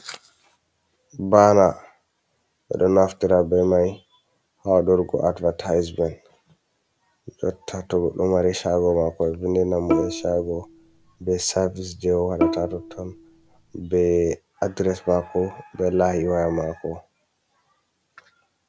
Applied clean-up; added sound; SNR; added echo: none; Bowed string instrument; 6 dB; none.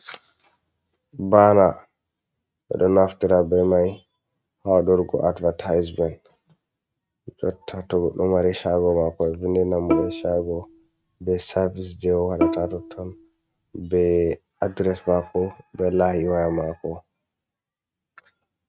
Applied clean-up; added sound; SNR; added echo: neural mask model RNNoise.